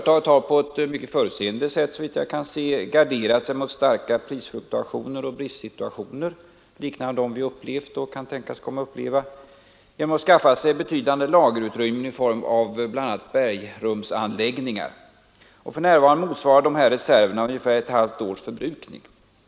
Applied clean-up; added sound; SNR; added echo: none; none; none; none.